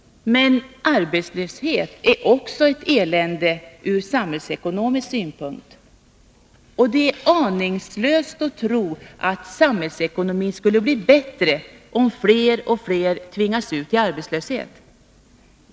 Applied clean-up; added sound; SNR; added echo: none; none; none; none.